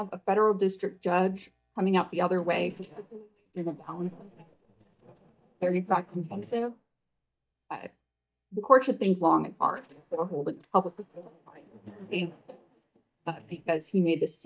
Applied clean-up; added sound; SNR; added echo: neural mask model DeepFilterNet 3.